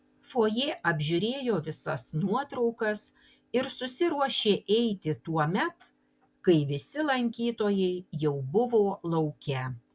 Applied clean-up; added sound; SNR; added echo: none; none; none; none.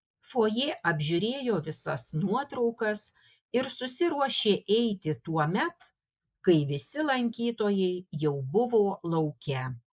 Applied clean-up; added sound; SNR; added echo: neural mask model Resemble Enhance denoiser.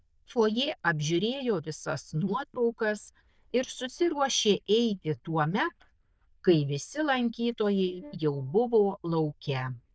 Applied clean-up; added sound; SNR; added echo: neural diffusion model UNIVERSE++.